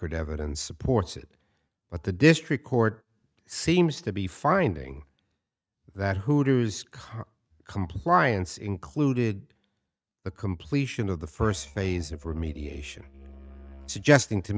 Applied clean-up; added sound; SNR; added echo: neural mask model RNNoise.